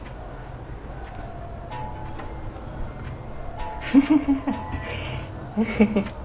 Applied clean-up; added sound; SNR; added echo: none; Chime; 15 dB; none.